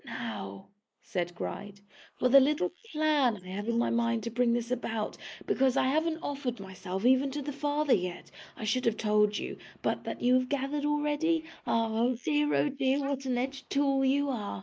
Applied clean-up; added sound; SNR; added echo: neural mask model Resemble Enhance denoiser.